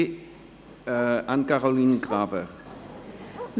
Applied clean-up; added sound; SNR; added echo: none; Bark; 18 dB; none.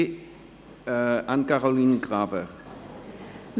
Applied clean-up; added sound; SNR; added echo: none; none; none; none.